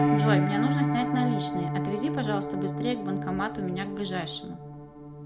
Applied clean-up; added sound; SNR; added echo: none; Piano; -3 dB; none.